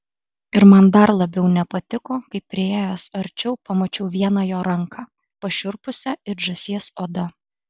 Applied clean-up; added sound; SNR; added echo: none; none; none; none.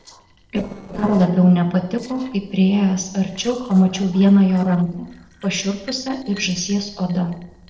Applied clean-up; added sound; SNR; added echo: neural separator model SepFormer DNS4.